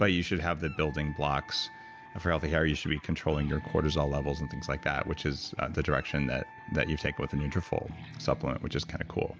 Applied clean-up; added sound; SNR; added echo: none; Wind instrument, woodwind instrument + Guitar; 16 dB; none.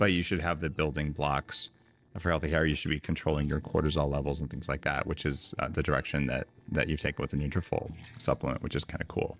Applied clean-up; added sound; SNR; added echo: neural separator model SepFormer DNS4.